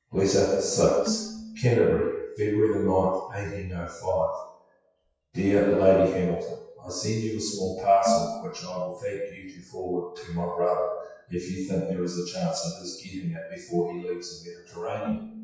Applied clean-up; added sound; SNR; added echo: classical method WPE with log-MMSE.